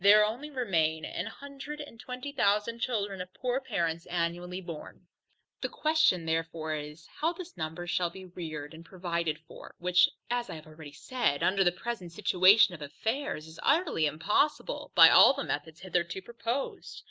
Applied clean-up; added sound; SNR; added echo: none; none; none; none.